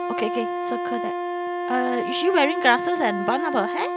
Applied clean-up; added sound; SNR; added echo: none; Wind instrument, woodwind instrument; 3 dB; none.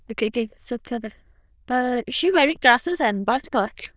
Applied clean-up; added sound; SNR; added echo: neural diffusion model UNIVERSE++.